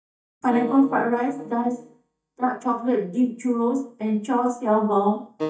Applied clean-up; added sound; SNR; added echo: neural mask model DeepFilterNet 3.